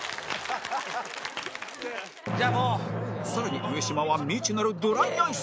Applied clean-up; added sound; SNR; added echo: none; none; none; none.